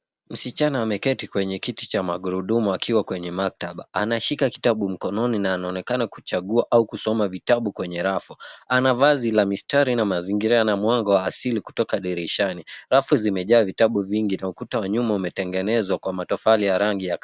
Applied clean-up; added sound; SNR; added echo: none; none; none; none.